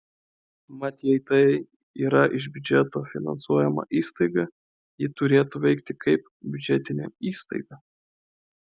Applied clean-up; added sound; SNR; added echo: none; none; none; none.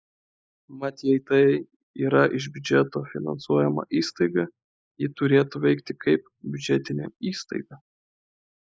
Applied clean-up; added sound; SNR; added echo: neural mask model Resemble Enhance denoiser.